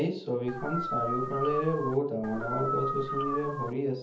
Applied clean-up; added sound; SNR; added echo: none; Dog; 3 dB; reverberation time 0.7 s.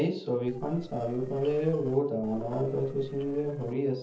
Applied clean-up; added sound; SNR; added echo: neural separator model SepFormer DNS4.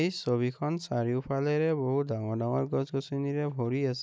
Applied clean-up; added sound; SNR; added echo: none; none; none; none.